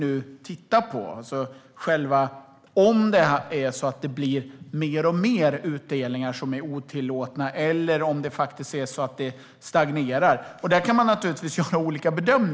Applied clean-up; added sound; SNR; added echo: none; none; none; none.